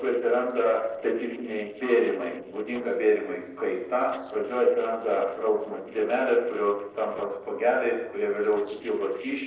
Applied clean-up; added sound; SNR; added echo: neural separator model SepFormer DNS4.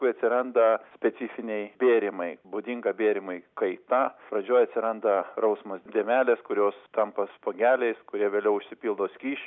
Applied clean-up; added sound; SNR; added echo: none; none; none; none.